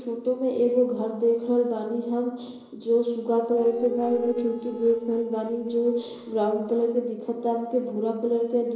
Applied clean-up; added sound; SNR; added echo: neural separator model SepFormer DNS4.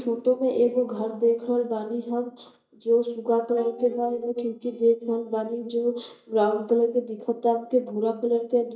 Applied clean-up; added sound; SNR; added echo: neural mask model DeepFilterNet 3.